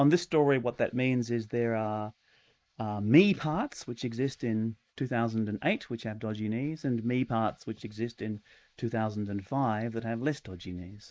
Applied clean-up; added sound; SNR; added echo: neural mask model Resemble Enhance denoiser.